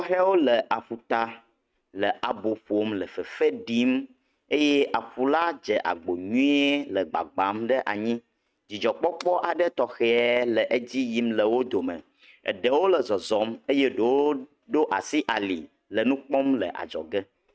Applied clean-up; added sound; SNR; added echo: neural mask model RNNoise.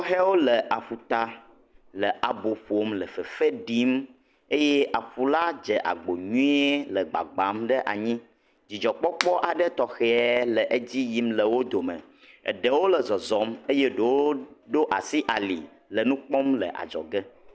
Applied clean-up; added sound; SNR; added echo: none; Finger snapping; 11 dB; none.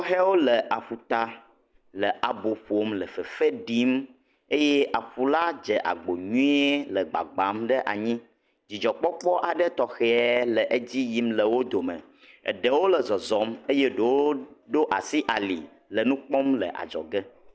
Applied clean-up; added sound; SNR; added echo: neural mask model DeepFilterNet 3.